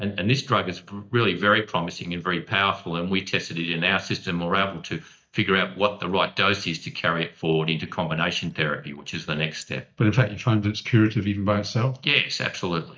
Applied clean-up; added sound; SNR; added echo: neural mask model DeepFilterNet 3.